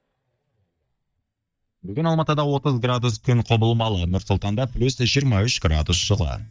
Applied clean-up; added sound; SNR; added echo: neural mask model DeepFilterNet 3.